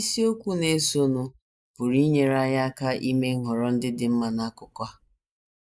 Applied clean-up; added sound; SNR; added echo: neural mask model Resemble Enhance denoiser.